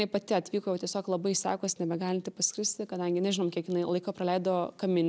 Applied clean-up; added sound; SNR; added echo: none; none; none; none.